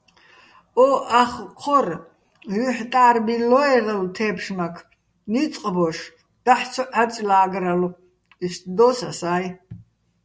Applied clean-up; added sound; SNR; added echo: none; none; none; none.